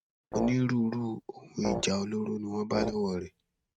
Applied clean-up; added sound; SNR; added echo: neural mask model RNNoise.